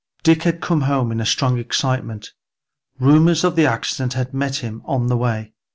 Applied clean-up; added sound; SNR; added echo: none; none; none; none.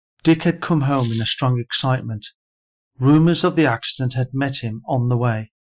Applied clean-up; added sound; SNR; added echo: classical method Wiener filter.